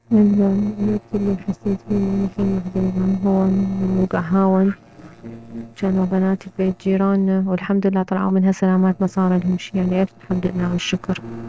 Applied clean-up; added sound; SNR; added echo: neural separator model SepFormer DNS4.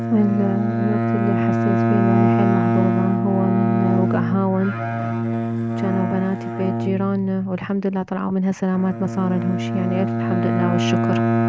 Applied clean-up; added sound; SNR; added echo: none; Bowed string instrument; -1 dB; none.